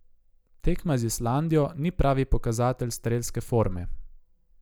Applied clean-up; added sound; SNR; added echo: none; none; none; none.